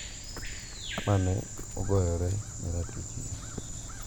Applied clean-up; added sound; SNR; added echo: none; Bird vocalization, bird call, bird song + Bird; 6 dB; none.